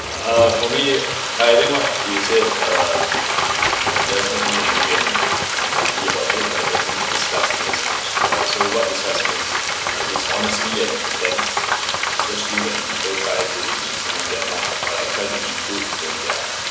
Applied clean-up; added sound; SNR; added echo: none; Frying (food); -3 dB; reverberation time 1.0 s.